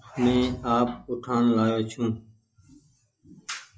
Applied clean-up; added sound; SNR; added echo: classical method log-MMSE.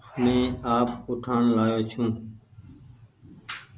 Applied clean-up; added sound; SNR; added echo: none; Bowed string instrument; 15 dB; none.